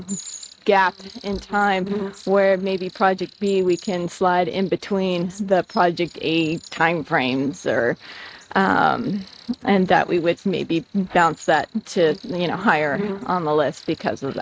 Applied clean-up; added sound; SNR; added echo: neural mask model RNNoise.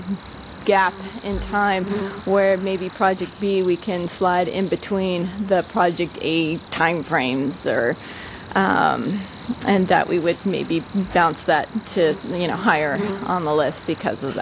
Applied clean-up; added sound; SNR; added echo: none; Cricket; 13 dB; none.